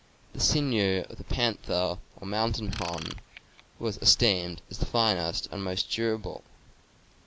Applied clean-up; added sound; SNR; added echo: none; Ratchet, pawl / Tools; 14 dB; none.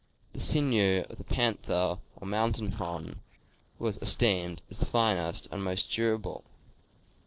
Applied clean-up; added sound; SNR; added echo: neural separator model SepFormer DNS4.